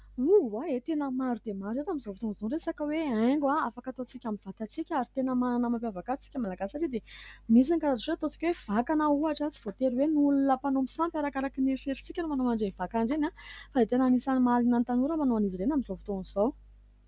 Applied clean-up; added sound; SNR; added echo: none; none; none; none.